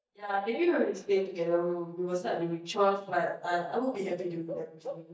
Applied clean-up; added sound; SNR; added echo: neural mask model DeepFilterNet 3.